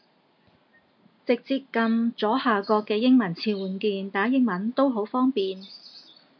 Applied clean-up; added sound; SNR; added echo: none; none; none; none.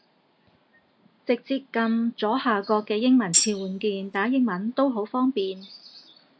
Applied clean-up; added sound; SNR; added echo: none; Tambourine; 0 dB; none.